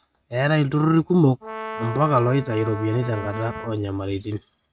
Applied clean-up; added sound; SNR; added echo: neural mask model RNNoise.